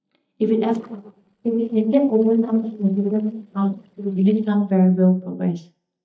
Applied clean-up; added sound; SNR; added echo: neural mask model DeepFilterNet 3.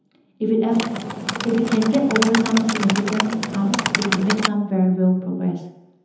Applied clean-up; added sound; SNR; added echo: none; Typing; 4 dB; reverberation time 0.9 s.